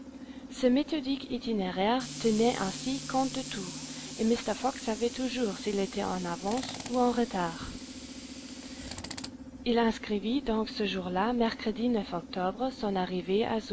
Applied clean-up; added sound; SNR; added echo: none; Tools; 11 dB; none.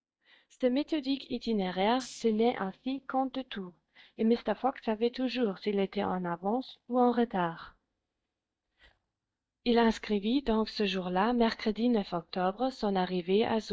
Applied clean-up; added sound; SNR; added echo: neural mask model DeepFilterNet 3.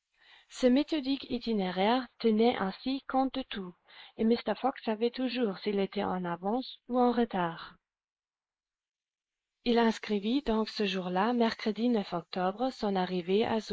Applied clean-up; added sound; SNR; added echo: neural mask model Resemble Enhance denoiser.